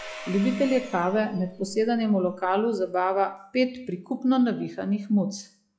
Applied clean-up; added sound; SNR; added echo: classical method log-MMSE.